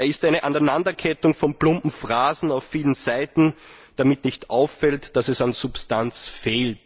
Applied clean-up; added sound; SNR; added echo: none; none; none; none.